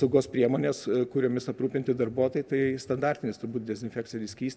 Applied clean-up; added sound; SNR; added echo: none; none; none; none.